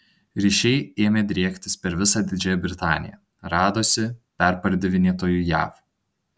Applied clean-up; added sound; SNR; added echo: none; none; none; none.